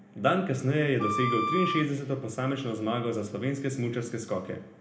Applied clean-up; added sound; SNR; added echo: none; Wind instrument, woodwind instrument; 3 dB; reverberation time 0.7 s.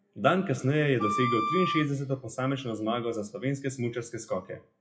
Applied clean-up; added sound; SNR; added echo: classical method WPE with log-MMSE.